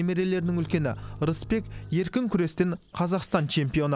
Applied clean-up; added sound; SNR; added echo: none; Bowed string instrument; 15 dB; none.